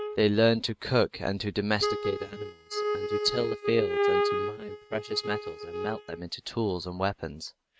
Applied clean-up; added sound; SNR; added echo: neural mask model RNNoise.